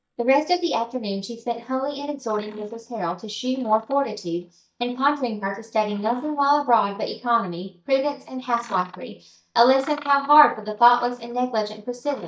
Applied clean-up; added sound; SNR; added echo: neural mask model DeepFilterNet 3.